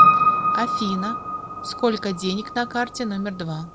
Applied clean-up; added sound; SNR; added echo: none; Piano; -4 dB; none.